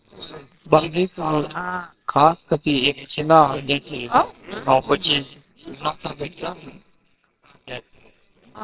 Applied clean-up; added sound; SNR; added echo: neural separator model SepFormer WHAMR!.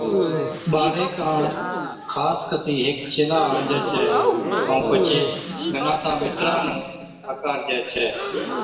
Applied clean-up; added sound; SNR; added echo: none; Crowd / Gasp; 1 dB; reverberation time 1.3 s.